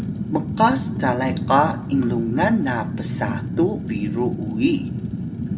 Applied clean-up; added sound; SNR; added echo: none; Fire; 4 dB; reverberation time 0.8 s.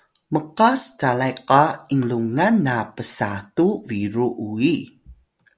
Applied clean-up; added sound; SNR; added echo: none; none; none; none.